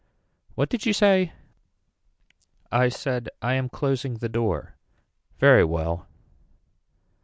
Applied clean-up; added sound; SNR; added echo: none; none; none; none.